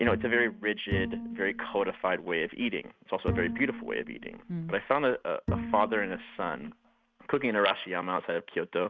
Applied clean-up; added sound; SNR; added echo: neural mask model RNNoise.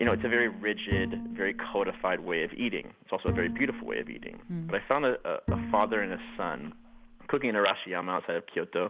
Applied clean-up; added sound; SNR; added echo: none; Bowed string instrument + Bowed string instrument; 7 dB; none.